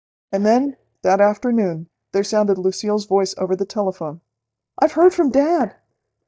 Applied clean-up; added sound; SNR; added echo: neural mask model DeepFilterNet 3.